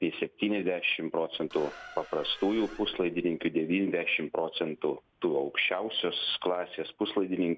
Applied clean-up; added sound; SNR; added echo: none; Squeak; 18 dB; none.